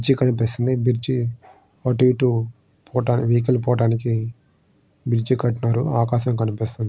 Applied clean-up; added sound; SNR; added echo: none; none; none; none.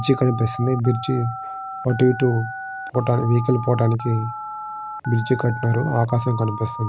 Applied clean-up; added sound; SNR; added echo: none; Telephone; 11 dB; none.